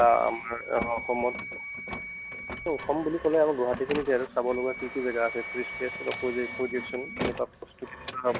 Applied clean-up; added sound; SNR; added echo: none; Wind instrument, woodwind instrument + Printer; 9 dB; none.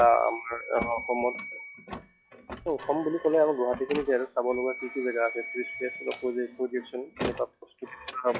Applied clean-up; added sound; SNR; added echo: classical method log-MMSE.